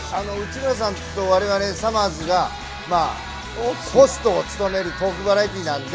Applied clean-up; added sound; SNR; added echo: none; none; none; none.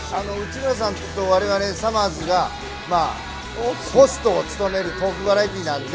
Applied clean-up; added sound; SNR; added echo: none; Subway, metro, underground; 17 dB; none.